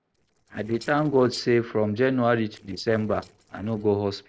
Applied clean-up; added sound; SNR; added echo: neural separator model SepFormer DNS4.